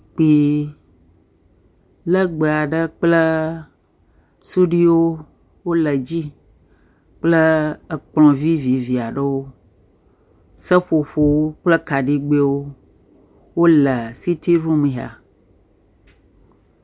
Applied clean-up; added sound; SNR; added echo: none; none; none; none.